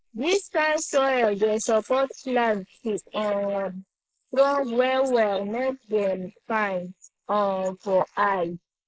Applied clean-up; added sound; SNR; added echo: neural mask model Resemble Enhance denoiser.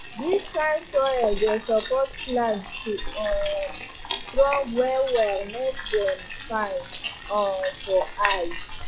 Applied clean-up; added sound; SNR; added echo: classical method log-MMSE.